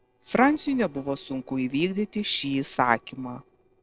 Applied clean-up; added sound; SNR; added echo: neural separator model SepFormer DNS4.